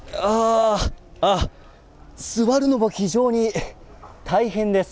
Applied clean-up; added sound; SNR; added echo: none; none; none; none.